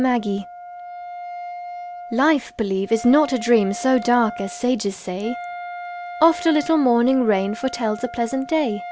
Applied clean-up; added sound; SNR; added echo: none; Wind instrument, woodwind instrument; 13 dB; none.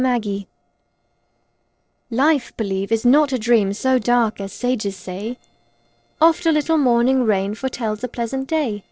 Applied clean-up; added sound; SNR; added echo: neural separator model SepFormer DNS4.